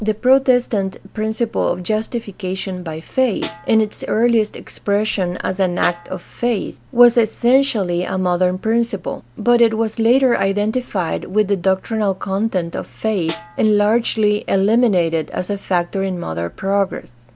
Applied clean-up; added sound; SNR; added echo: none; Snare drum; 17 dB; none.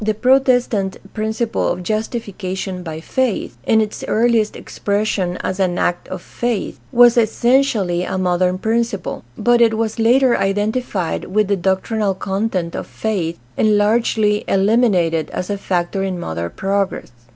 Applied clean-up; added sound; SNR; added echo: none; none; none; none.